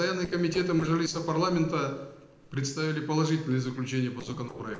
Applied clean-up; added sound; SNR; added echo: neural separator model SepFormer DNS4.